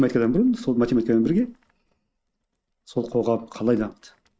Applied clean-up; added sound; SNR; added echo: neural mask model RNNoise.